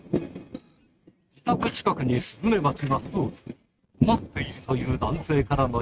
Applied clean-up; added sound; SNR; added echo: neural mask model RNNoise.